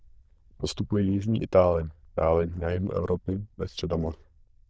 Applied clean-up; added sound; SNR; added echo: neural diffusion model UNIVERSE++.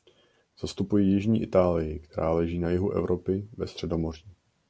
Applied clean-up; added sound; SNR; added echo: none; none; none; none.